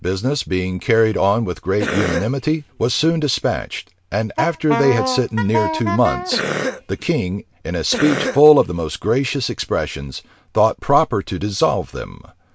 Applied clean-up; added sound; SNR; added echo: none; Cough + Wind instrument, woodwind instrument; 6 dB; none.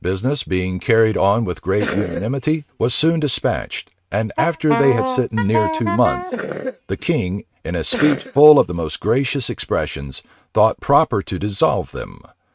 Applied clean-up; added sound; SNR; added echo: neural mask model RNNoise.